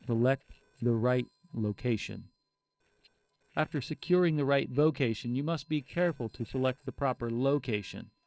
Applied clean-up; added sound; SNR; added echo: neural separator model SepFormer DNS4.